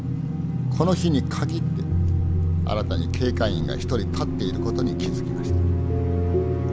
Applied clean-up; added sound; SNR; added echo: none; none; none; none.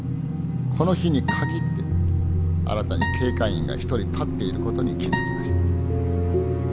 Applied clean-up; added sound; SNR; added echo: none; Acoustic guitar; 11 dB; none.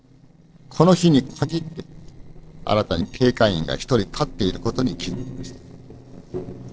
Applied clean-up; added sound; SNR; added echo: neural separator model SepFormer DNS4.